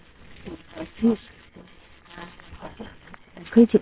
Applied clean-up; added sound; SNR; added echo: neural separator model SepFormer WHAMR!.